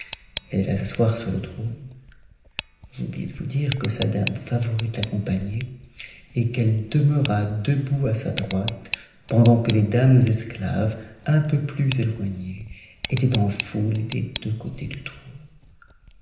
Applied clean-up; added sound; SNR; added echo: none; Tick; 16 dB; reverberation time 0.9 s.